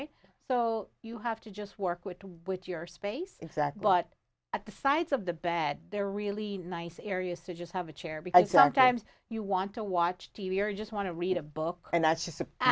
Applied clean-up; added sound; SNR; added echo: none; none; none; none.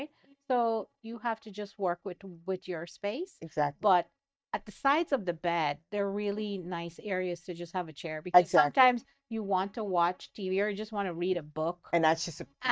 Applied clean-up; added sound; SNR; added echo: neural mask model DeepFilterNet 3.